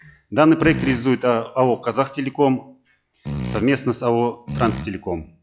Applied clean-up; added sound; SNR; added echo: classical method log-MMSE.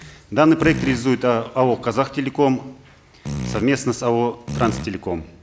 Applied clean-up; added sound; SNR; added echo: none; Fart; 8 dB; none.